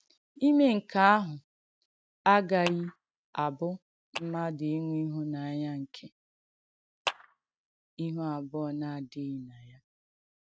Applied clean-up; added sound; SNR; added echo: neural mask model RNNoise.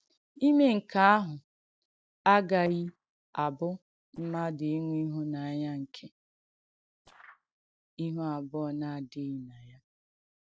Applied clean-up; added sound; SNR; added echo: neural separator model SepFormer DNS4.